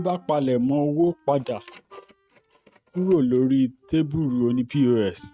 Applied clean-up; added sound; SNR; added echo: neural mask model RNNoise.